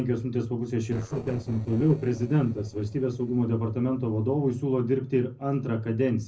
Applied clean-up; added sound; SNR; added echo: neural separator model SepFormer DNS4.